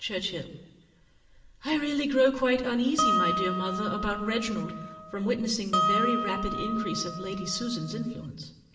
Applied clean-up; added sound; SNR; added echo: none; Harp; 1 dB; reverberation time 1.1 s.